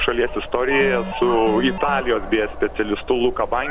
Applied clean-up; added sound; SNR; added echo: none; Alarm + Dog; 8 dB; none.